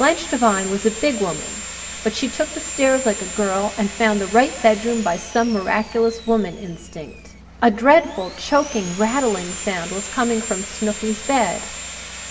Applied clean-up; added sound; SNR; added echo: none; Sawing; 11 dB; reverberation time 1.4 s.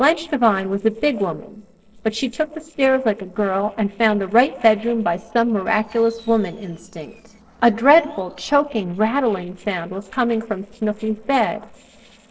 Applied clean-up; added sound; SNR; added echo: neural separator model SepFormer DNS4.